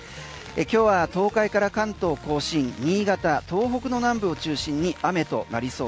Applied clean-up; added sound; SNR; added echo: none; none; none; none.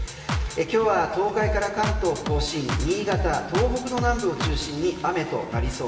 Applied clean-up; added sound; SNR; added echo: none; Drum kit; 4 dB; reverberation time 2.2 s.